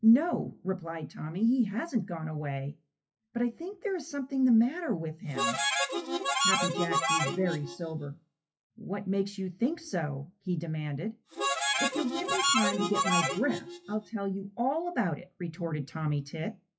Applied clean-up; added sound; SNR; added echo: classical method WPE with log-MMSE.